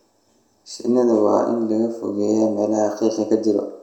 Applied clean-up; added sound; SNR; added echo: none; none; none; reverberation time 0.6 s.